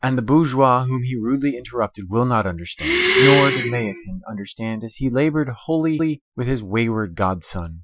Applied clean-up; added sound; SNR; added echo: classical method Wiener filter.